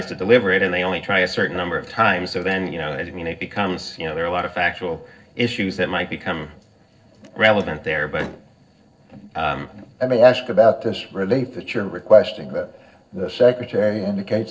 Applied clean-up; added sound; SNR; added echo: neural separator model SepFormer DNS4.